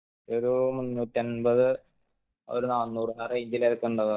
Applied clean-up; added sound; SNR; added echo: neural mask model DeepFilterNet 3.